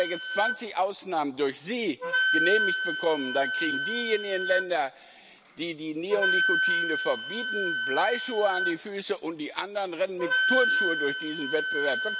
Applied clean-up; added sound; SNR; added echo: none; Wind instrument, woodwind instrument; 0 dB; none.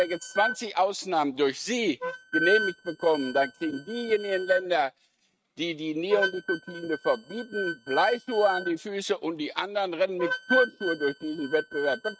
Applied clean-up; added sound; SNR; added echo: neural mask model RNNoise.